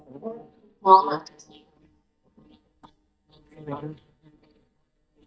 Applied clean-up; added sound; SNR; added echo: neural mask model DeepFilterNet 3.